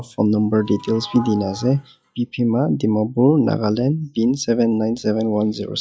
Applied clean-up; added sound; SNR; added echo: classical method log-MMSE.